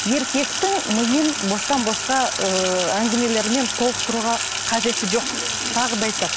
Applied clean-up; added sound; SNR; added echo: none; Sink (filling or washing); 2 dB; none.